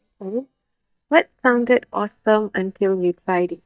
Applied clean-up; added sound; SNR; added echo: neural mask model DeepFilterNet 3.